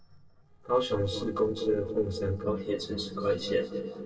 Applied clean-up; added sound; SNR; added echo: neural separator model SepFormer DNS4.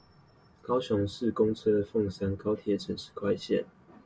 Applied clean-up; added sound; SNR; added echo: none; none; none; none.